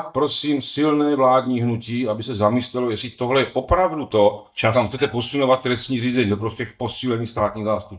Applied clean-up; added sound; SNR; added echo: neural mask model DeepFilterNet 3.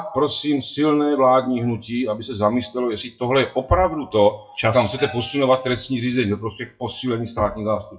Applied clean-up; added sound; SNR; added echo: classical method WPE with log-MMSE.